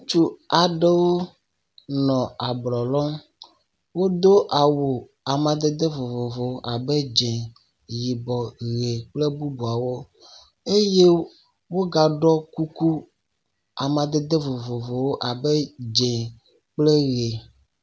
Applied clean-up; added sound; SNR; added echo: none; none; none; none.